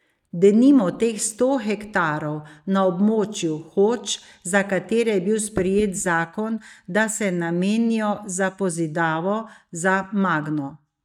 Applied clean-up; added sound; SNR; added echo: neural mask model DeepFilterNet 3.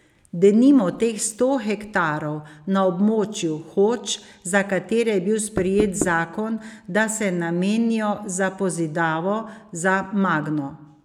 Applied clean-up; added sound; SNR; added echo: none; Knock; 6 dB; none.